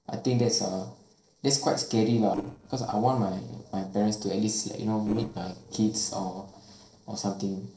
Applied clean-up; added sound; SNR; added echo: neural separator model SepFormer DNS4.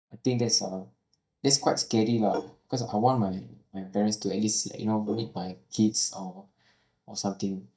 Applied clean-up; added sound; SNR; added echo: neural mask model DeepFilterNet 3.